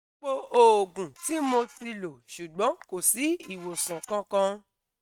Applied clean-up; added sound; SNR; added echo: neural mask model RNNoise.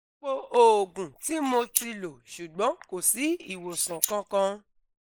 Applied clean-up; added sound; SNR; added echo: neural mask model Resemble Enhance denoiser.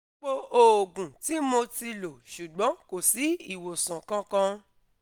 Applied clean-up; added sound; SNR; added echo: none; none; none; none.